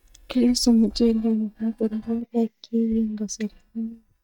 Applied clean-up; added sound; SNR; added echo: neural mask model DeepFilterNet 3.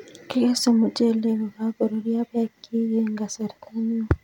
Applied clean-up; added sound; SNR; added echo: none; none; none; none.